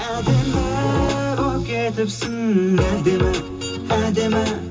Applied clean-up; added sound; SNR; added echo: none; Wood; 13 dB; reverberation time 0.2 s.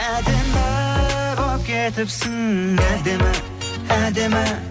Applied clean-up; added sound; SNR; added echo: none; none; none; none.